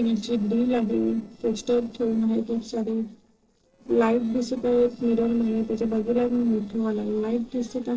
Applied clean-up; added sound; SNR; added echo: neural separator model SepFormer DNS4.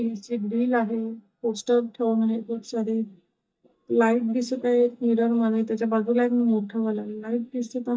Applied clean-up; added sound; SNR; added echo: neural mask model DeepFilterNet 3.